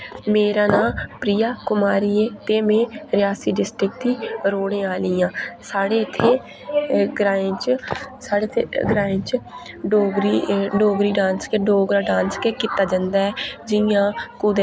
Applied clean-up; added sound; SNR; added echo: none; Chink, clink; 10 dB; none.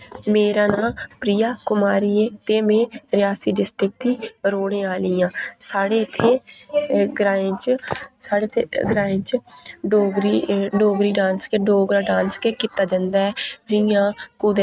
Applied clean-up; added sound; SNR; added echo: neural mask model RNNoise.